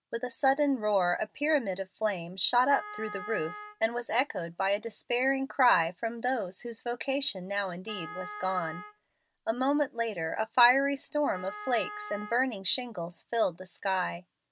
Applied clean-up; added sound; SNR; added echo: none; Wind instrument, woodwind instrument; 14 dB; none.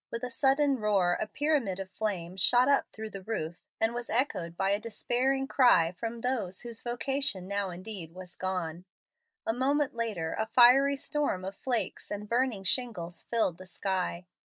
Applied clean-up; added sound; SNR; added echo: neural mask model Resemble Enhance denoiser.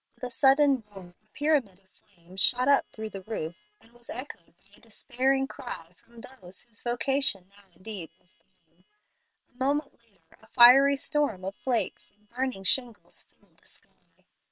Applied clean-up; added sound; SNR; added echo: neural separator model SepFormer WHAM!.